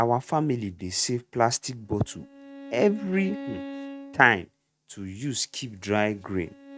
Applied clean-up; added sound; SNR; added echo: neural mask model RNNoise.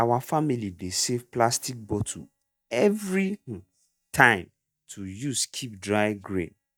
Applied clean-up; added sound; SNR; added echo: neural mask model DeepFilterNet 3.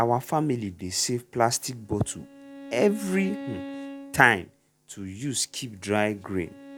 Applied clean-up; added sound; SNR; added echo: none; Bowed string instrument; 16 dB; none.